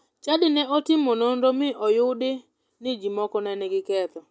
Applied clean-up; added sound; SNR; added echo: none; none; none; none.